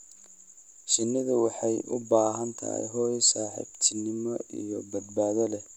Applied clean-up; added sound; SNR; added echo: none; none; none; none.